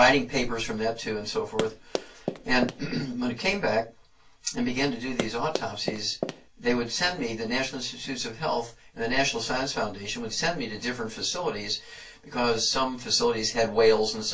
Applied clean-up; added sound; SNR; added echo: none; Run; 7 dB; reverberation time 0.2 s.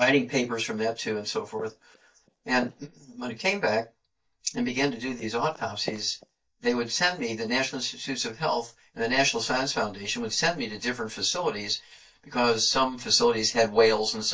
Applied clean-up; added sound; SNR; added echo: neural mask model DeepFilterNet 3.